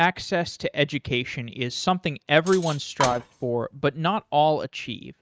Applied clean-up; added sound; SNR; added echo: neural mask model RNNoise.